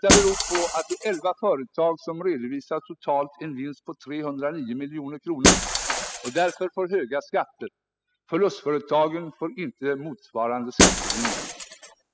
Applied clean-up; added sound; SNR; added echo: classical method spectral subtraction.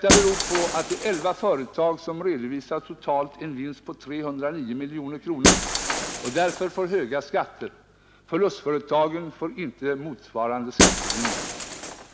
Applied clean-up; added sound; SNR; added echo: none; Shatter; 1 dB; none.